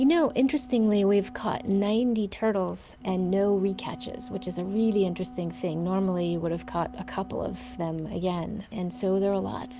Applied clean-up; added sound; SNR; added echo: none; Wind instrument, woodwind instrument; 17 dB; none.